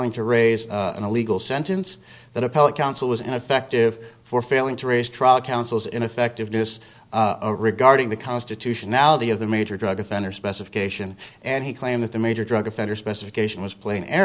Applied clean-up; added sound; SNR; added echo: none; none; none; none.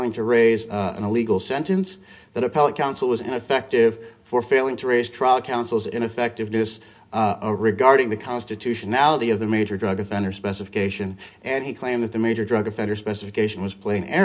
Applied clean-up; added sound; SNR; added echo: none; none; none; reverberation time 0.3 s.